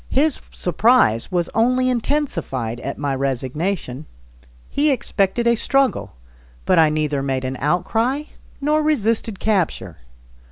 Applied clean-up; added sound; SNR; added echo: none; none; none; none.